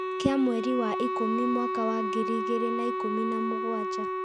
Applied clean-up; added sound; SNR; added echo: none; Wind instrument, woodwind instrument; 1 dB; none.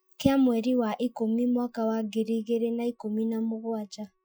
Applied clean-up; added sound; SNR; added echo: classical method Wiener filter.